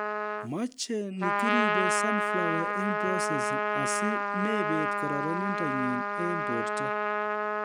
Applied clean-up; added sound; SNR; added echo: none; Trumpet; -4 dB; none.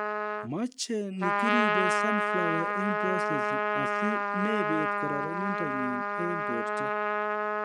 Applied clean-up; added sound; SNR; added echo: neural mask model RNNoise.